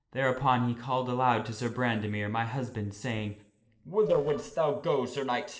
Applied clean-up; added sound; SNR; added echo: neural separator model SepFormer DNS4.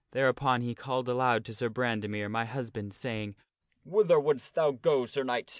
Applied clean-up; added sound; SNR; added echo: none; none; none; none.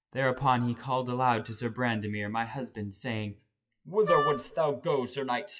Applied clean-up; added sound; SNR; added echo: classical method WPE with log-MMSE.